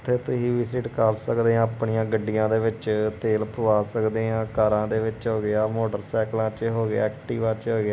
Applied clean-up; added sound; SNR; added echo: none; none; none; none.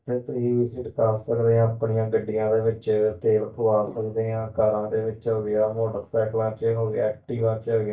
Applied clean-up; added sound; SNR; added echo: neural mask model DeepFilterNet 3.